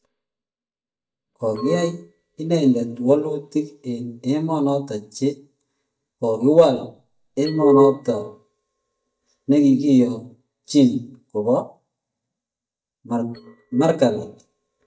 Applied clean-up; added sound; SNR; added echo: neural mask model DeepFilterNet 3.